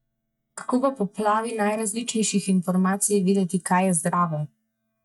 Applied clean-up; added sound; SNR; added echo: neural mask model DeepFilterNet 3.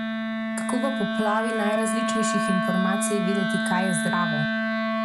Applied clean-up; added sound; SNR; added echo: none; Wind instrument, woodwind instrument; -2 dB; none.